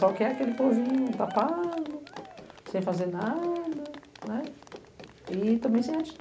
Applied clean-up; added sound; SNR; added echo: none; Run + Cheering; 16 dB; none.